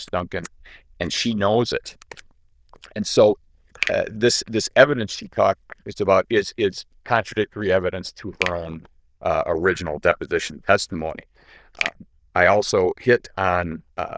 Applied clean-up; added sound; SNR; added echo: neural diffusion model UNIVERSE++.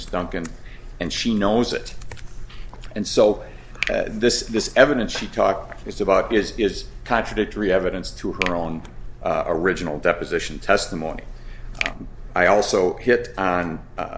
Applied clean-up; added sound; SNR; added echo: none; Finger snapping; 15 dB; none.